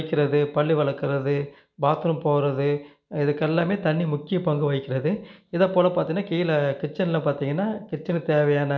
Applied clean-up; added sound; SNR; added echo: none; none; none; none.